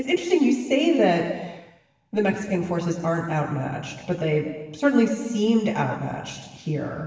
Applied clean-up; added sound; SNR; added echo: none; none; none; reverberation time 1.3 s.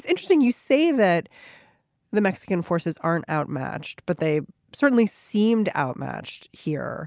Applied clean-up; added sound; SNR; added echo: none; none; none; none.